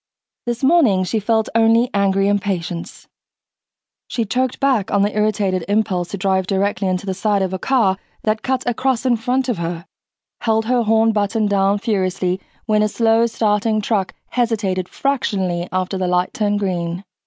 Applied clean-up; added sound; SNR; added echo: none; none; none; none.